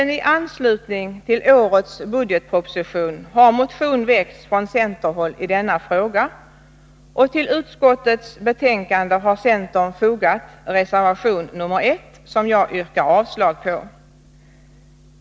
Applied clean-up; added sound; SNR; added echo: none; none; none; none.